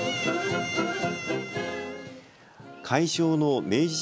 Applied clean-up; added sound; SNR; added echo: none; none; none; none.